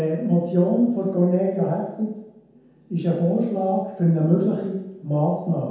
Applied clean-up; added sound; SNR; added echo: none; none; none; reverberation time 0.9 s.